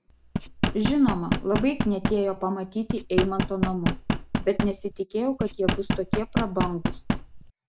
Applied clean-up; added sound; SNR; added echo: none; Knock; 1 dB; none.